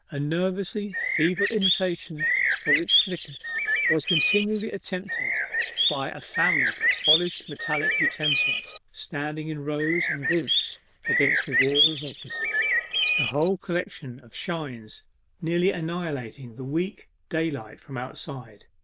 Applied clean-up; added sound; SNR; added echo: neural diffusion model UNIVERSE++.